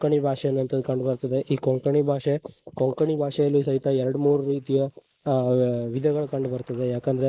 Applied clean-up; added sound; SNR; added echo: neural mask model Resemble Enhance denoiser.